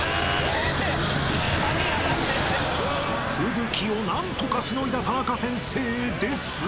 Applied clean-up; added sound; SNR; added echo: none; none; none; none.